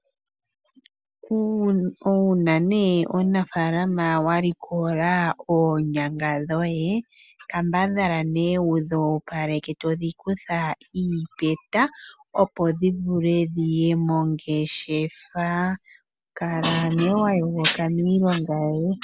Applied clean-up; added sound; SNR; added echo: none; none; none; none.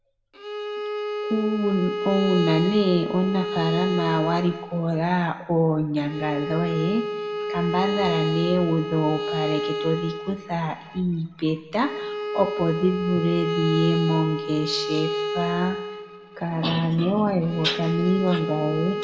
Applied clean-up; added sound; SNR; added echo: none; Bowed string instrument; 5 dB; reverberation time 1.7 s.